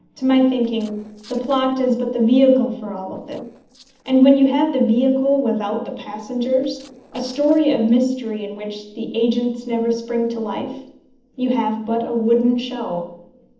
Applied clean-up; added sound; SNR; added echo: neural separator model SepFormer DNS4.